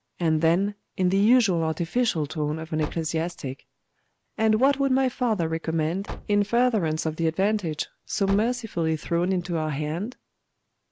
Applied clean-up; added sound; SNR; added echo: none; Car; 16 dB; none.